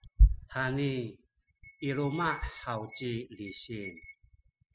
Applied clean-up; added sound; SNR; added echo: classical method spectral subtraction.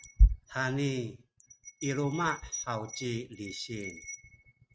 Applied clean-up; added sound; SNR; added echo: neural mask model RNNoise.